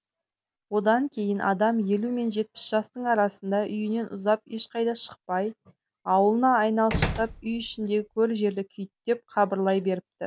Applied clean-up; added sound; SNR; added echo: none; Slam; 7 dB; none.